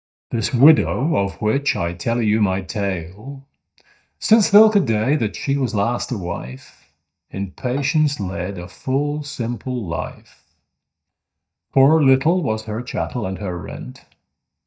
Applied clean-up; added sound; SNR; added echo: neural mask model DeepFilterNet 3.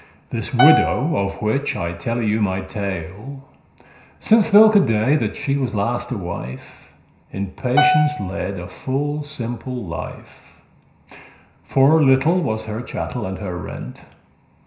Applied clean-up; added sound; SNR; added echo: none; Piano; 2 dB; reverberation time 0.5 s.